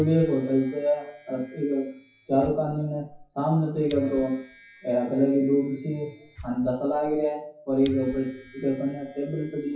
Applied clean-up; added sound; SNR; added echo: classical method WPE with log-MMSE.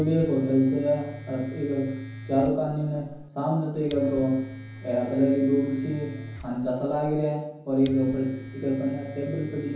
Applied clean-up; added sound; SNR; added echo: none; Domestic sounds, home sounds; 15 dB; reverberation time 0.9 s.